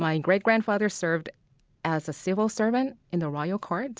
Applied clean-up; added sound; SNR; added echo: none; none; none; none.